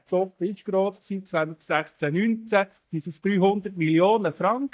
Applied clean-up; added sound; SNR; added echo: neural mask model DeepFilterNet 3.